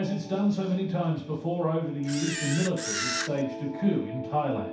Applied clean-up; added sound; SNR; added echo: none; Camera; 5 dB; reverberation time 0.7 s.